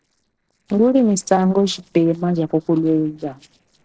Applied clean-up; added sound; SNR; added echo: neural separator model SepFormer DNS4.